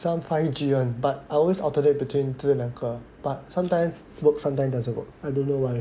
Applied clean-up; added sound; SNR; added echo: none; none; none; none.